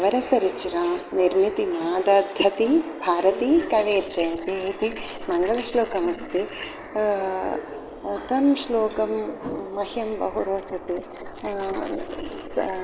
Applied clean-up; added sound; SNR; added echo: neural mask model Resemble Enhance denoiser.